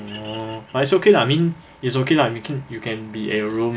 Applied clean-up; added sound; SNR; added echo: none; none; none; none.